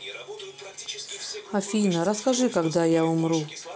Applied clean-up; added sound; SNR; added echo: none; none; none; none.